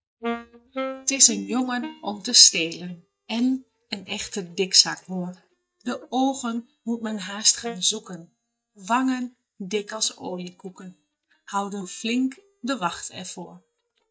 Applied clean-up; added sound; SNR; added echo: neural mask model DeepFilterNet 3.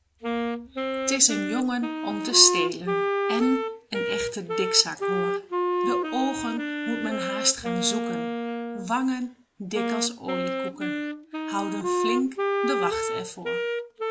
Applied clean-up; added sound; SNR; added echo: none; Wind instrument, woodwind instrument; 0 dB; none.